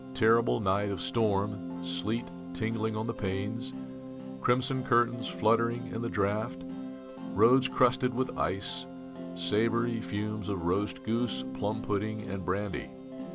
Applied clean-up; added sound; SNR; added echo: none; Piano; 9 dB; none.